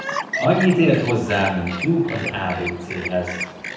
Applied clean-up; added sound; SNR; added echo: none; Chirp, tweet; 9 dB; reverberation time 0.9 s.